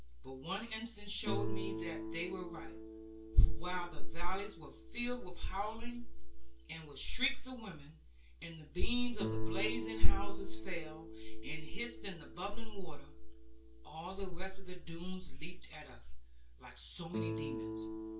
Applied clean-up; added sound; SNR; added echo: none; Guitar; 16 dB; reverberation time 0.3 s.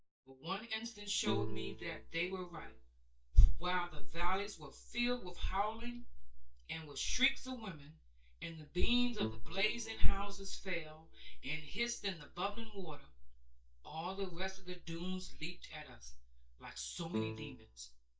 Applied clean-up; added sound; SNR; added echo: neural mask model DeepFilterNet 3.